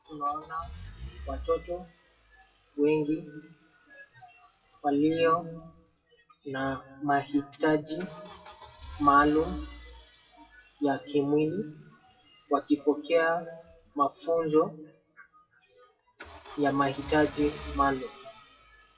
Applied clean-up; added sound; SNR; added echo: classical method WPE with log-MMSE.